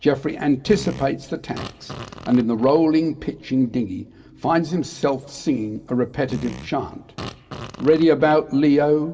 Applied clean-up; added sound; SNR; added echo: none; Fart; 15 dB; reverberation time 1.9 s.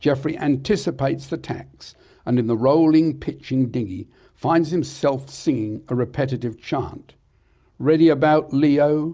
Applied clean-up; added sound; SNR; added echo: none; none; none; none.